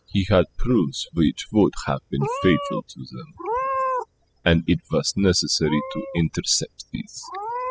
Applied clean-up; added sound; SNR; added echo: classical method spectral subtraction.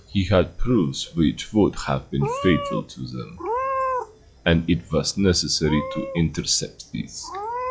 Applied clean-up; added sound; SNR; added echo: classical method log-MMSE.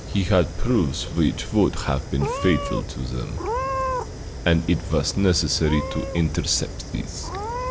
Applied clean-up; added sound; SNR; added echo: none; Meow / Purr + Fire; 6 dB; none.